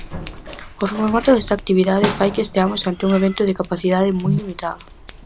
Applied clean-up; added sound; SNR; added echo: none; Scissors; 12 dB; none.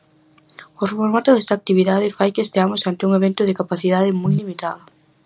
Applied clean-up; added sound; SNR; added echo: none; none; none; none.